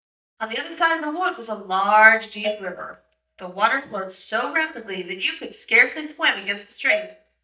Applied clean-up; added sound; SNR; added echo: neural mask model DeepFilterNet 3.